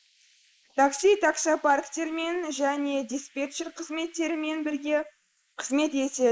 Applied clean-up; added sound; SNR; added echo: neural mask model Resemble Enhance denoiser.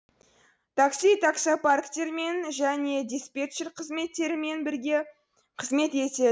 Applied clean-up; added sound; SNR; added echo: none; none; none; none.